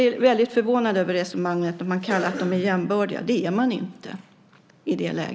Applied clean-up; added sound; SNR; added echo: none; none; none; none.